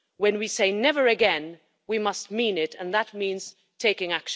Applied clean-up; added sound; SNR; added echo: none; none; none; none.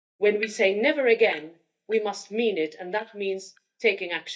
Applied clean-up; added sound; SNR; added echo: neural mask model DeepFilterNet 3.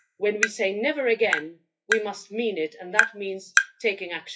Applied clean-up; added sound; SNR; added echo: classical method WPE with log-MMSE.